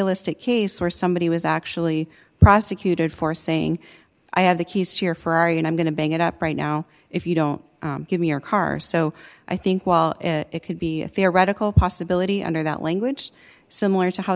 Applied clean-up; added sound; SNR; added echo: none; none; none; none.